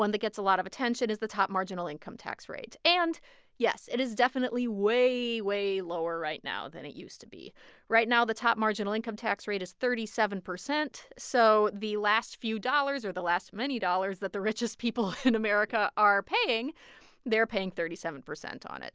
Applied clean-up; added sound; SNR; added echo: none; none; none; none.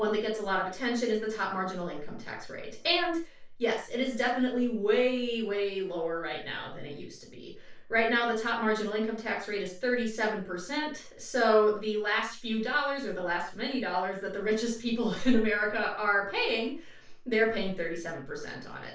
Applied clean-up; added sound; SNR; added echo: none; none; none; reverberation time 0.3 s.